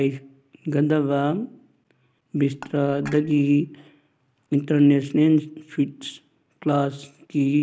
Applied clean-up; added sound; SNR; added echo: none; Dishes, pots, and pans / Chink, clink; 20 dB; none.